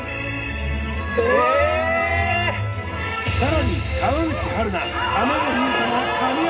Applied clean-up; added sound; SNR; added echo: none; none; none; reverberation time 0.2 s.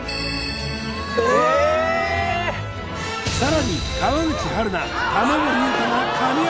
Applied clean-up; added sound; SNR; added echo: none; none; none; none.